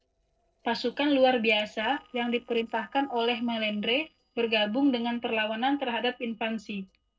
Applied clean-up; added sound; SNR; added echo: neural separator model SepFormer DNS4.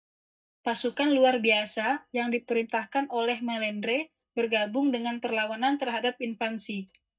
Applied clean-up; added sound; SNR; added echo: neural mask model DeepFilterNet 3.